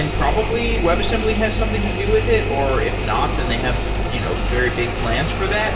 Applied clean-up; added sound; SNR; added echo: none; Engine; -1 dB; reverberation time 2.9 s.